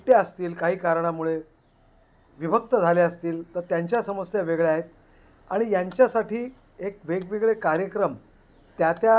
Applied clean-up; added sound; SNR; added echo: none; none; none; none.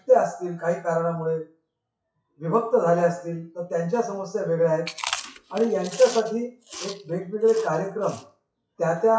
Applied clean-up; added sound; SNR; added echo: classical method WPE with log-MMSE.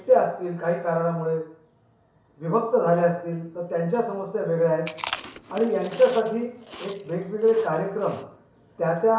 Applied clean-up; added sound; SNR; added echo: none; Chewing, mastication; 13 dB; reverberation time 0.6 s.